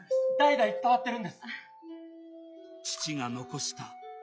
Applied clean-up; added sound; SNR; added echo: classical method log-MMSE.